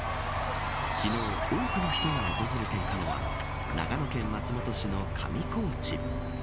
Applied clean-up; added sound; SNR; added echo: none; Cheering + Bus; -1 dB; none.